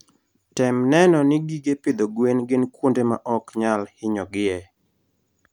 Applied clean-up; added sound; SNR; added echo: none; none; none; none.